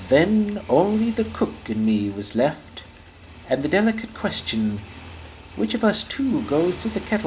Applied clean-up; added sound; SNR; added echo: none; Motorcycle; 18 dB; none.